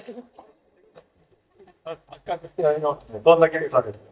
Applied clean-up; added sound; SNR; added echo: neural mask model DeepFilterNet 3.